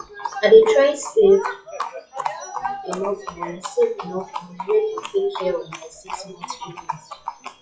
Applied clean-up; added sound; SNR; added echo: classical method WPE with log-MMSE.